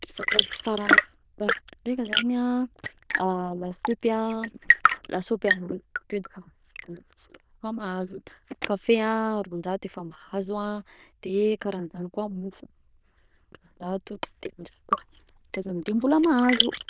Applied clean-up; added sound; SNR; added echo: neural diffusion model UNIVERSE++.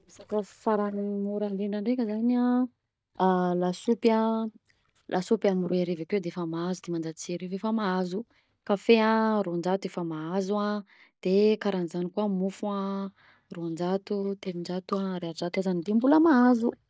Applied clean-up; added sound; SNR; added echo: neural mask model DeepFilterNet 3.